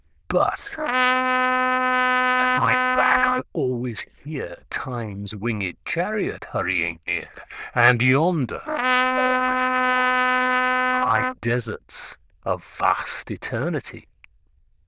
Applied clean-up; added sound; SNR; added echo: neural diffusion model UNIVERSE++.